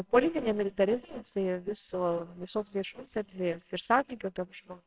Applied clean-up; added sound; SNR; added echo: neural separator model SepFormer WHAMR!.